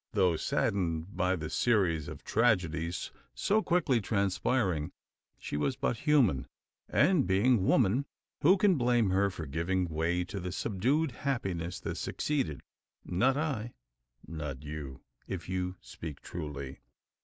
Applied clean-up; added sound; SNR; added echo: none; none; none; none.